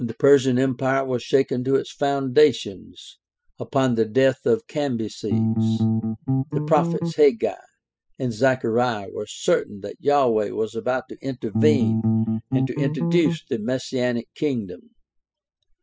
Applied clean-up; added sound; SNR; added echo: classical method spectral subtraction.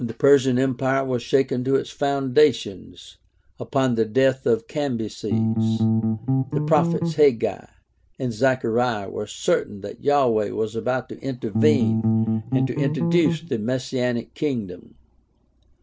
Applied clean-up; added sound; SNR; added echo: none; Bass guitar; -1 dB; none.